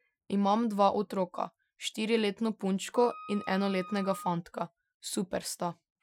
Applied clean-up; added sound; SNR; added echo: classical method Wiener filter.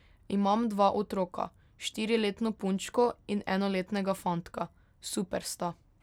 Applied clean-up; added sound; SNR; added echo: none; none; none; none.